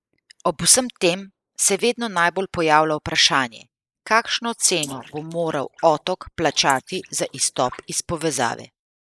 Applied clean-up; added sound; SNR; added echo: neural mask model Resemble Enhance denoiser.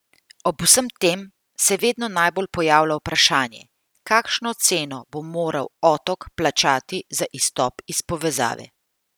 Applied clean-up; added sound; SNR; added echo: none; none; none; none.